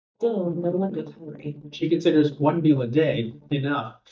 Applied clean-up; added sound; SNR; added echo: neural mask model DeepFilterNet 3.